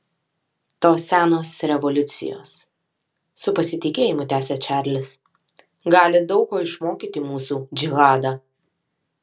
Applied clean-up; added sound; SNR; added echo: none; none; none; none.